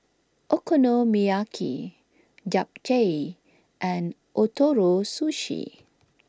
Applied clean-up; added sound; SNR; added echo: none; none; none; none.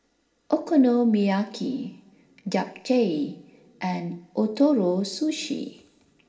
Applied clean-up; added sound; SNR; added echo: none; none; none; reverberation time 1.7 s.